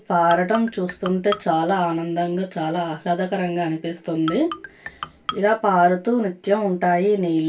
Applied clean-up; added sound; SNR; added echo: none; Marimba, xylophone; 12 dB; reverberation time 0.2 s.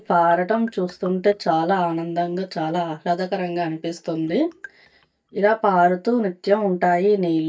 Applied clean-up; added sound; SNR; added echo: neural mask model DeepFilterNet 3.